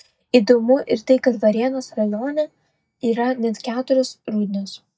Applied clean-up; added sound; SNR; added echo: neural mask model DeepFilterNet 3.